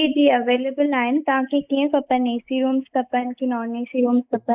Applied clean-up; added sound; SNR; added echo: neural mask model Resemble Enhance denoiser.